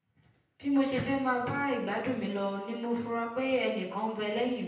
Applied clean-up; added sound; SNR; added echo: none; none; none; reverberation time 0.8 s.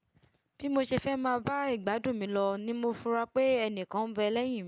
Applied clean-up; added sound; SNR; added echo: none; none; none; none.